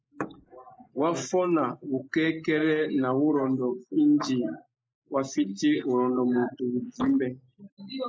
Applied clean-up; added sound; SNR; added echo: neural mask model Resemble Enhance denoiser.